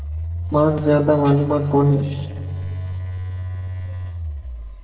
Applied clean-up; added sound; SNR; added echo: neural separator model SepFormer DNS4.